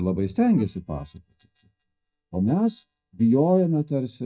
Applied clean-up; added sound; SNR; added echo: neural mask model DeepFilterNet 3.